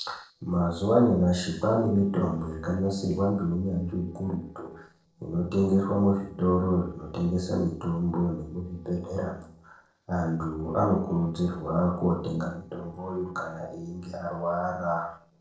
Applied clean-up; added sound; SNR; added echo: neural separator model SepFormer DNS4.